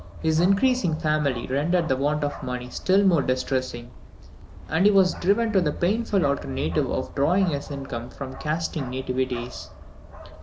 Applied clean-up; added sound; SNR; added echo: none; Bark; 14 dB; none.